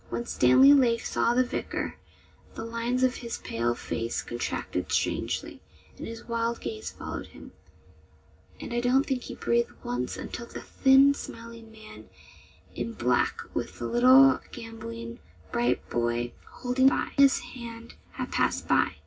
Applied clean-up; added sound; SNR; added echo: none; none; none; reverberation time 0.4 s.